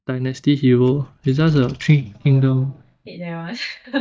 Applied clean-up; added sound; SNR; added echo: neural mask model DeepFilterNet 3.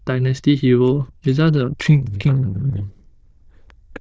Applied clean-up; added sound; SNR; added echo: neural diffusion model UNIVERSE++.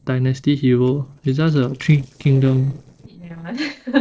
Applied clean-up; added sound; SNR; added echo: neural separator model SepFormer DNS4.